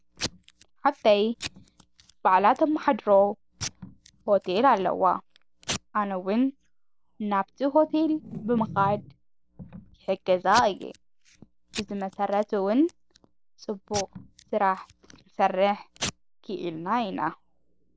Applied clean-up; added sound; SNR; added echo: none; Packing tape, duct tape / Tearing; 15 dB; none.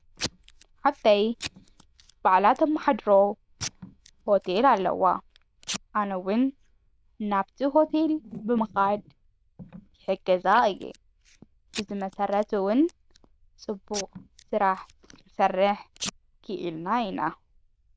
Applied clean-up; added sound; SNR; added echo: neural diffusion model UNIVERSE++.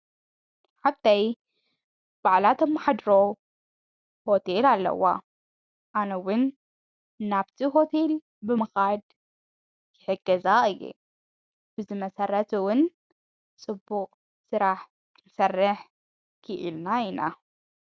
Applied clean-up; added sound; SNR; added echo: none; none; none; none.